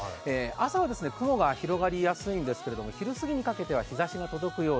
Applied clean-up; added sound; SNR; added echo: none; none; none; none.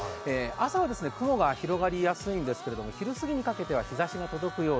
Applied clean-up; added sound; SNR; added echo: none; Trumpet + Keyboard (musical); 18 dB; none.